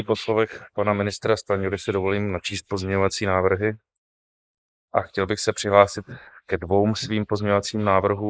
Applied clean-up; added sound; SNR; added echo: neural mask model Resemble Enhance denoiser.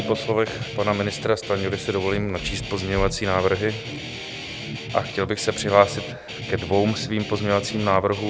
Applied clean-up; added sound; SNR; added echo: none; Guitar; 9 dB; none.